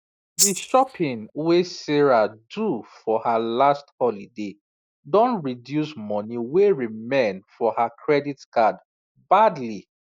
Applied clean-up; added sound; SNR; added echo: neural mask model DeepFilterNet 3.